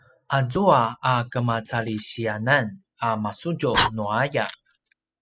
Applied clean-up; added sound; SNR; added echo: classical method spectral subtraction.